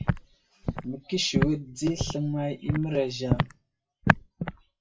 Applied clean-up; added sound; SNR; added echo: classical method WPE with log-MMSE.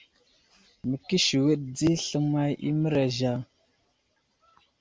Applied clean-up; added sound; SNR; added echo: none; none; none; none.